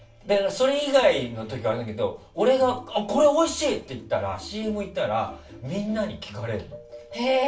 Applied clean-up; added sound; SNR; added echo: none; none; none; reverberation time 0.3 s.